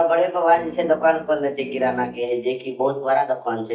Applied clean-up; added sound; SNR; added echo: neural mask model DeepFilterNet 3.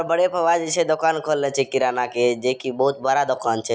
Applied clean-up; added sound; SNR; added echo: none; none; none; none.